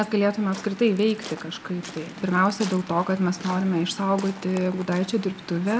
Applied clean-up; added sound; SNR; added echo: none; Waves, surf; 16 dB; none.